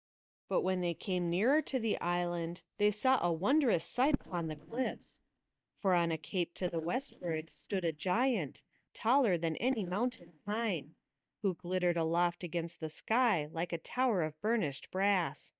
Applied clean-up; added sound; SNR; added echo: neural mask model DeepFilterNet 3.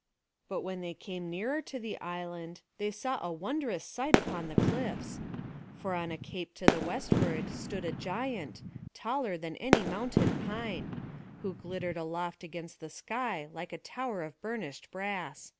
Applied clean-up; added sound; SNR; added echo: none; Fireworks; -5 dB; none.